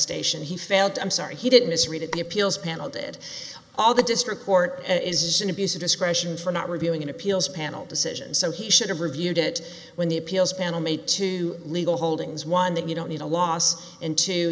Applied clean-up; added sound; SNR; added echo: neural mask model Resemble Enhance denoiser.